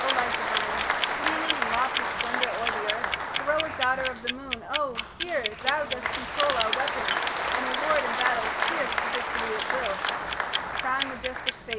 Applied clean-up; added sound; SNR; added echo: none; Applause + Clock; -4 dB; none.